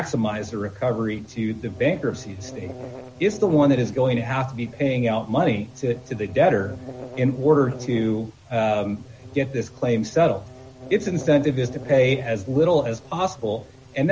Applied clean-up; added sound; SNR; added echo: none; Buzz; 18 dB; none.